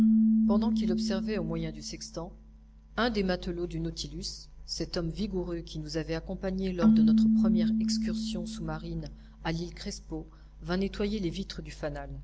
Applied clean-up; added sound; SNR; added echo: none; Keyboard (musical); -4 dB; none.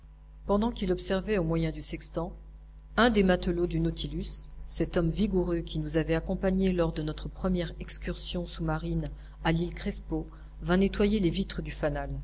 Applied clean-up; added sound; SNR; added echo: none; none; none; none.